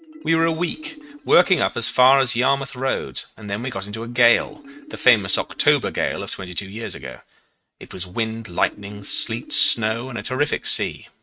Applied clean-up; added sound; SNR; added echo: neural mask model RNNoise.